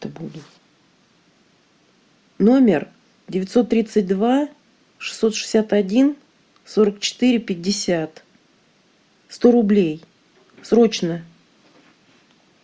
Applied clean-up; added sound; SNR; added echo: none; none; none; none.